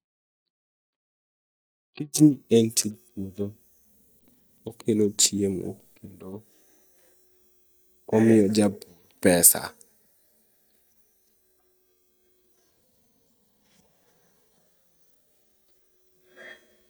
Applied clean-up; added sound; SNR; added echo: neural mask model DeepFilterNet 3.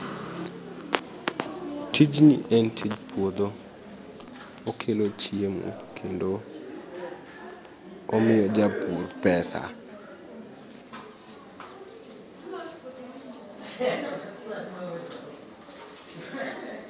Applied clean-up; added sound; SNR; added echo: none; none; none; none.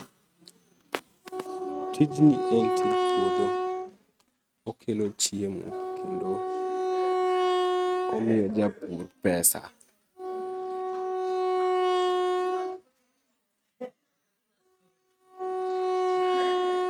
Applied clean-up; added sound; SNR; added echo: neural mask model RNNoise.